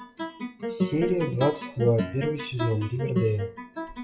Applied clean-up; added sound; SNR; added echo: classical method WPE with log-MMSE.